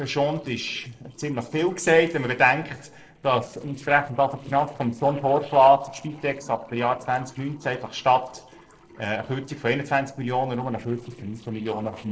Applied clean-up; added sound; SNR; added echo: neural separator model SepFormer DNS4.